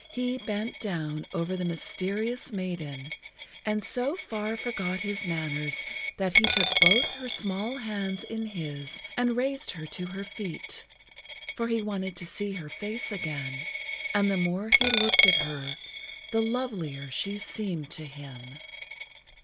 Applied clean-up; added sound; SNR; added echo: none; Coin (dropping); -1 dB; none.